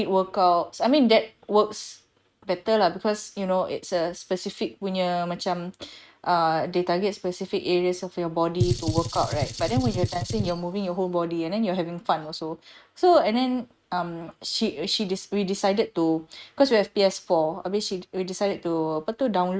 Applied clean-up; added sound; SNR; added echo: neural mask model RNNoise.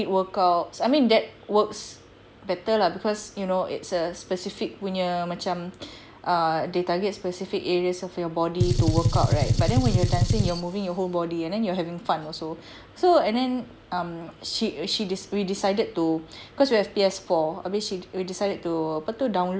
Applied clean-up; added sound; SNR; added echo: none; Gunshot, gunfire; -3 dB; none.